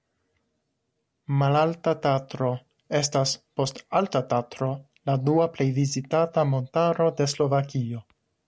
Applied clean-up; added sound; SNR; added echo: none; none; none; none.